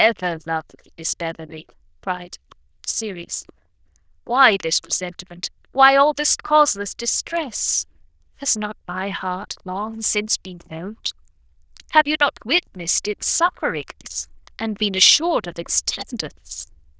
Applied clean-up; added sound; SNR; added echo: neural diffusion model UNIVERSE++.